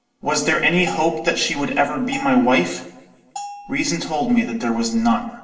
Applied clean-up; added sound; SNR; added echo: none; Bell; 16 dB; reverberation time 0.8 s.